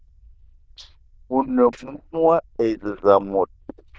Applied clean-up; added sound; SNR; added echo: neural diffusion model UNIVERSE++.